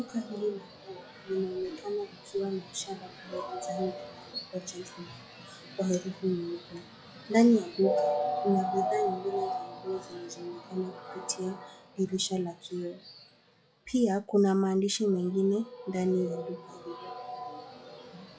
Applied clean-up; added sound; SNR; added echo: classical method log-MMSE.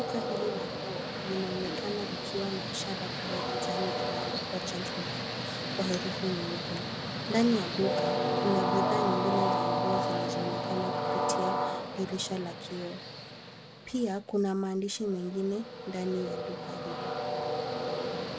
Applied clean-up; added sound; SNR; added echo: none; Train; -2 dB; none.